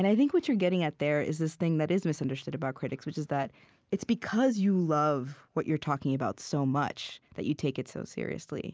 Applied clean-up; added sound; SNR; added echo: none; none; none; none.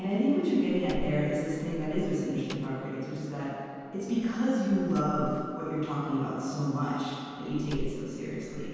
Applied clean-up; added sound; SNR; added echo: none; Slam; 12 dB; reverberation time 2.1 s.